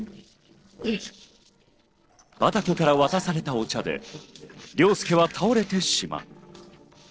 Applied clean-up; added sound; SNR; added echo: neural separator model SepFormer DNS4.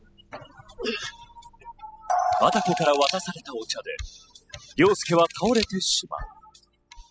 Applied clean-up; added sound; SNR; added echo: classical method spectral subtraction.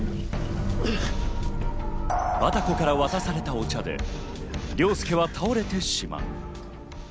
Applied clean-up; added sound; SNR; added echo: none; none; none; none.